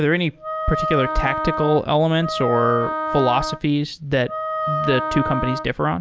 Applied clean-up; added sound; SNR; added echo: none; Wind instrument, woodwind instrument; 4 dB; none.